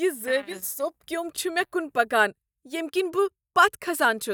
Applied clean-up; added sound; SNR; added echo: neural mask model DeepFilterNet 3.